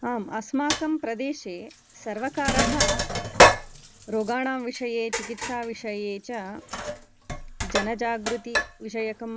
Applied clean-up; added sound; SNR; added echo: none; Sink (filling or washing); -3 dB; none.